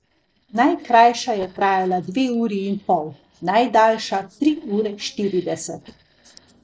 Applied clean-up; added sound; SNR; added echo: neural separator model SepFormer DNS4.